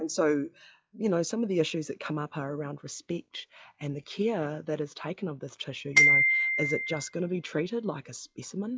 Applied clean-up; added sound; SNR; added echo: classical method log-MMSE.